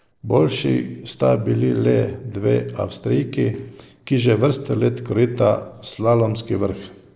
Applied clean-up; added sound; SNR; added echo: neural separator model SepFormer DNS4.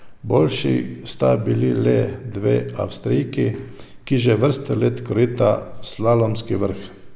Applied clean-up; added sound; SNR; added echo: none; Chirp, tweet; 17 dB; none.